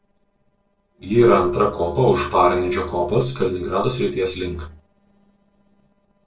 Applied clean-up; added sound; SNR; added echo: neural separator model SepFormer DNS4.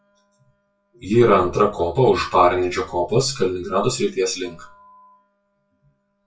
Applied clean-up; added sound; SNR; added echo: classical method WPE with log-MMSE.